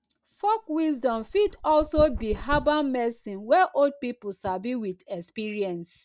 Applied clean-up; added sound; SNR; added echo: none; Dog; 12 dB; none.